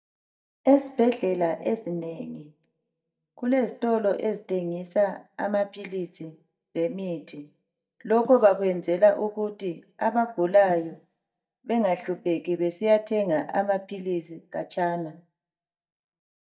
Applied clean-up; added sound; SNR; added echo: neural mask model DeepFilterNet 3.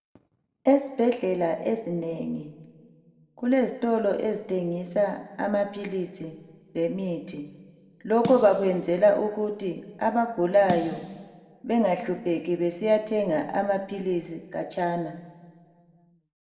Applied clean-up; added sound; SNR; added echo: none; Snare drum; 13 dB; reverberation time 1.4 s.